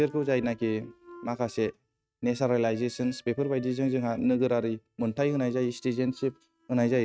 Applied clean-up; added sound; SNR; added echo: neural mask model RNNoise.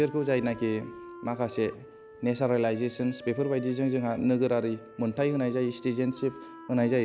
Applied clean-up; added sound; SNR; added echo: none; Wind instrument, woodwind instrument; 18 dB; none.